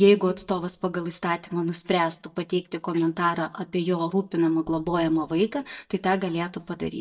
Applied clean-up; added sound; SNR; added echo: neural mask model DeepFilterNet 3.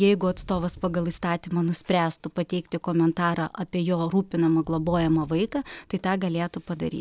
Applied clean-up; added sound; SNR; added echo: none; none; none; none.